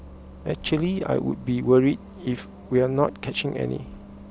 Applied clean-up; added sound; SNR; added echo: none; Bus; 17 dB; none.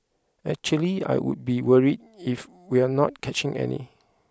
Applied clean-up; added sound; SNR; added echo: none; none; none; none.